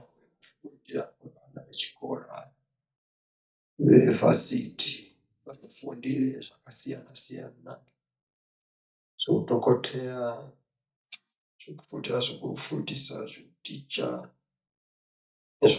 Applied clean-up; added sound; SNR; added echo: neural mask model DeepFilterNet 3.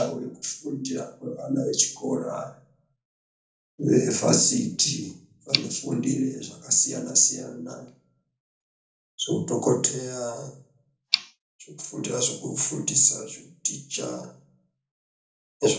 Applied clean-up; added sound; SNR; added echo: none; Tick; 13 dB; reverberation time 0.4 s.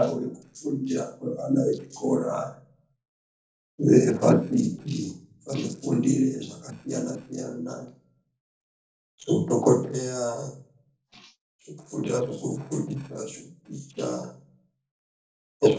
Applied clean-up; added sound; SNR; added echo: neural separator model SepFormer DNS4.